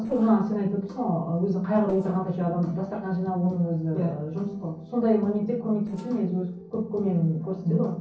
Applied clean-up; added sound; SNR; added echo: neural separator model SepFormer DNS4.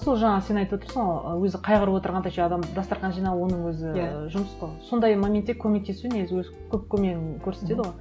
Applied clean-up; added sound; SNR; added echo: none; none; none; none.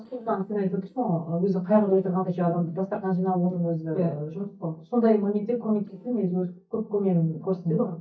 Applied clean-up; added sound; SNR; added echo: neural mask model DeepFilterNet 3.